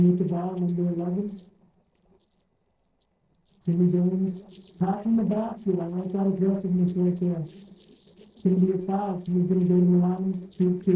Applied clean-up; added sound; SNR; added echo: neural separator model SepFormer DNS4.